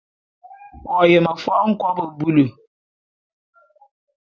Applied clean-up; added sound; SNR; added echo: none; none; none; none.